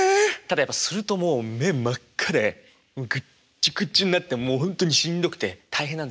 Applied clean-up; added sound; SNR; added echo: none; none; none; none.